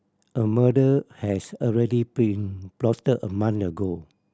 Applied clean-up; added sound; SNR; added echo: none; none; none; none.